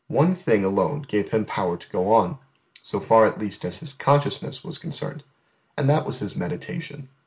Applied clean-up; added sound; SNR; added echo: none; none; none; none.